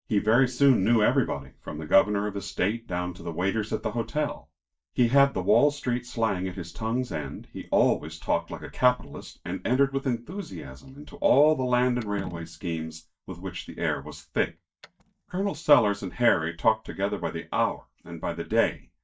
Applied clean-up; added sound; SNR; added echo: neural mask model DeepFilterNet 3.